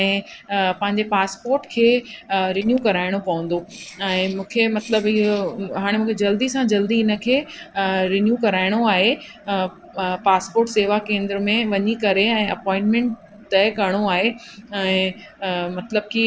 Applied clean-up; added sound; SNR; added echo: neural separator model SepFormer DNS4.